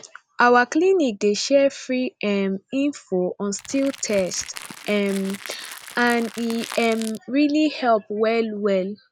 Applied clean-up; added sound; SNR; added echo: none; Crackle; 16 dB; none.